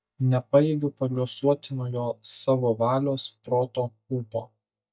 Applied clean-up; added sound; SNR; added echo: neural mask model DeepFilterNet 3.